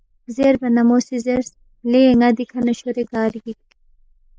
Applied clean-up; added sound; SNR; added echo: neural mask model Resemble Enhance denoiser.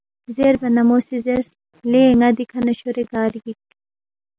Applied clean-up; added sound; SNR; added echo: none; none; none; none.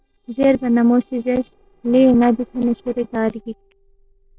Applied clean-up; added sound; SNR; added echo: neural separator model SepFormer DNS4.